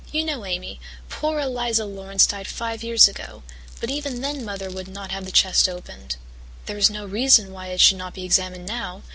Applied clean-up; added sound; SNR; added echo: none; Glass; 19 dB; none.